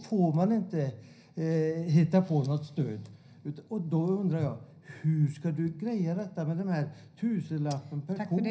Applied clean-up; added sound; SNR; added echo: none; none; none; reverberation time 0.4 s.